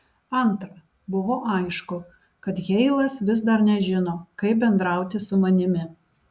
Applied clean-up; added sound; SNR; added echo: none; none; none; none.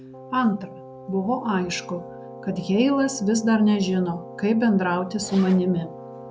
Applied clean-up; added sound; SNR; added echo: none; Keyboard (musical) + Zipper (clothing); 15 dB; none.